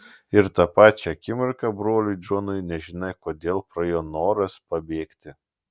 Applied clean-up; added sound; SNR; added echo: none; none; none; none.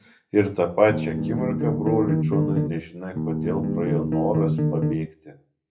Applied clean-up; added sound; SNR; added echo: none; Bass guitar; -2 dB; reverberation time 0.3 s.